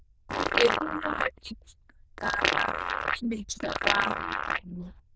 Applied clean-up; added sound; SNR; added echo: neural diffusion model UNIVERSE++.